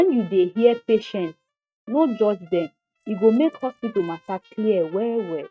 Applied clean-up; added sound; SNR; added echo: neural mask model RNNoise.